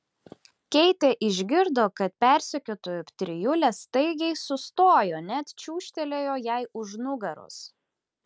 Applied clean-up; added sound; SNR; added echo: none; none; none; none.